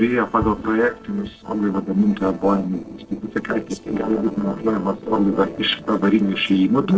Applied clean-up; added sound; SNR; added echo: neural separator model SepFormer DNS4.